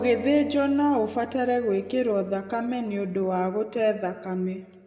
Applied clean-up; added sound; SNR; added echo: none; Acoustic guitar; 19 dB; reverberation time 1.1 s.